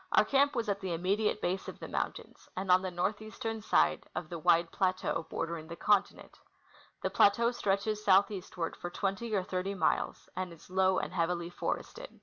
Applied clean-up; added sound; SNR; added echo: none; none; none; none.